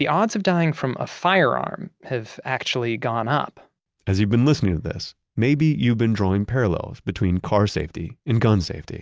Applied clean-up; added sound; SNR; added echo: none; none; none; none.